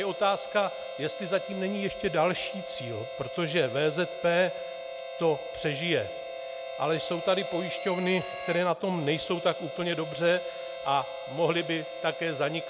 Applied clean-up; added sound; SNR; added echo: none; Harmonica; 8 dB; none.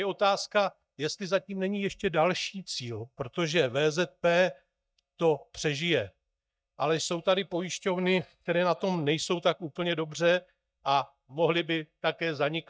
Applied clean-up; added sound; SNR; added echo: neural mask model DeepFilterNet 3.